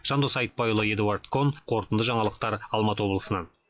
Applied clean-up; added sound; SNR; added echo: classical method log-MMSE.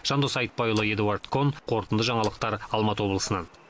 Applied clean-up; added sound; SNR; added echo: none; Splash, splatter; 19 dB; none.